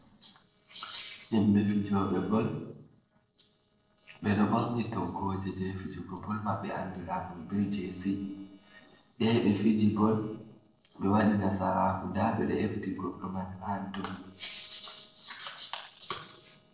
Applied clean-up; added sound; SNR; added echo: neural separator model SepFormer DNS4.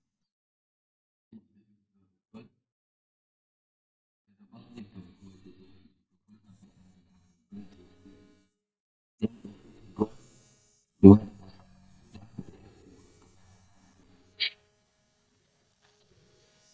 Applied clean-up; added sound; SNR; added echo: neural mask model DeepFilterNet 3.